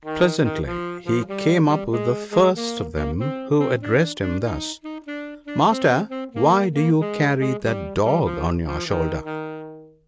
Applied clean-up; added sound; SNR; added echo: none; Wind instrument, woodwind instrument; 9 dB; none.